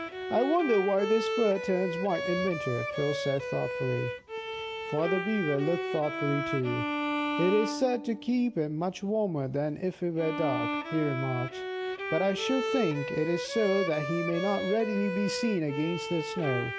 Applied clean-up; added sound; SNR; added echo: none; Bowed string instrument; 4 dB; none.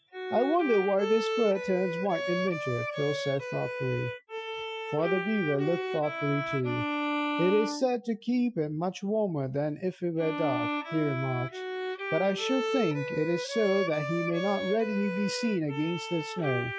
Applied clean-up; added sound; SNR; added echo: classical method Wiener filter.